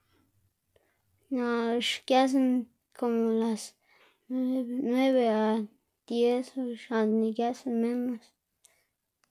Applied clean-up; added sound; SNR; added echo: none; none; none; none.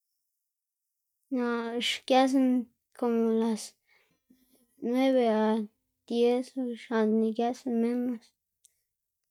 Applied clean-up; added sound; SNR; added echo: neural mask model DeepFilterNet 3.